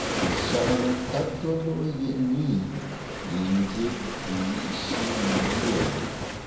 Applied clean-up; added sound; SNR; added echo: none; Waves, surf; 3 dB; reverberation time 0.6 s.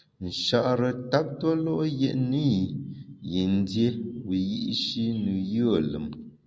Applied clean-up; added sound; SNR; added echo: none; none; none; none.